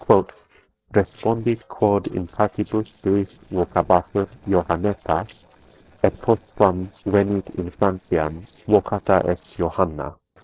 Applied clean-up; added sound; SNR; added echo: neural separator model SepFormer DNS4.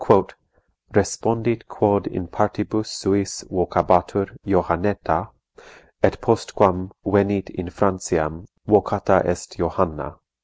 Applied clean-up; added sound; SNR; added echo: none; none; none; none.